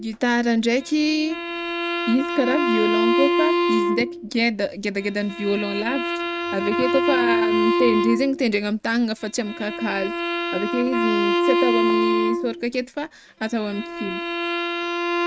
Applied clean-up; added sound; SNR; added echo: neural mask model RNNoise.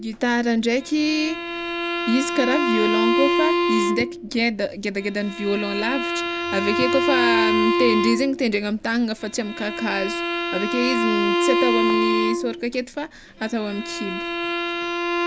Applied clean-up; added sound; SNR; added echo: none; Bowed string instrument; 0 dB; none.